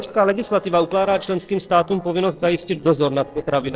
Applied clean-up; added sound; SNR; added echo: neural separator model SepFormer DNS4.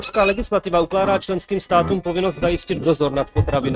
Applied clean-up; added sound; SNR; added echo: neural mask model RNNoise.